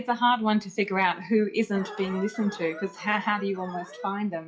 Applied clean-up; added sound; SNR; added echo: classical method WPE with log-MMSE.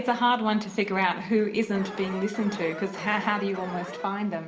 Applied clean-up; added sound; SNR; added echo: none; Alarm; 11 dB; reverberation time 1.3 s.